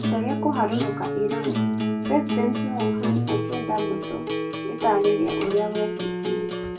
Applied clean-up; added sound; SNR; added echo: none; Acoustic guitar; -1 dB; reverberation time 0.2 s.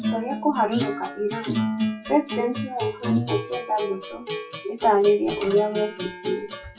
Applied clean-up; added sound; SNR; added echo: classical method WPE with log-MMSE.